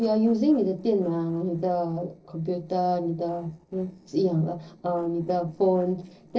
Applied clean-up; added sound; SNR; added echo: neural separator model SepFormer DNS4.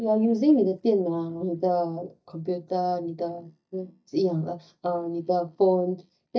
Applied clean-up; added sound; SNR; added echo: neural mask model DeepFilterNet 3.